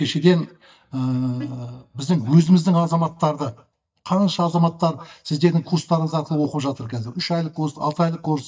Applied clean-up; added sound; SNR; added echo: neural mask model DeepFilterNet 3.